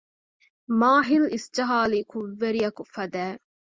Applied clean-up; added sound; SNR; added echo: none; none; none; none.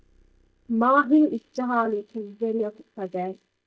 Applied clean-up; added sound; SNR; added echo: neural mask model DeepFilterNet 3.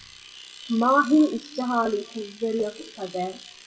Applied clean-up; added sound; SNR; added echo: classical method WPE with log-MMSE.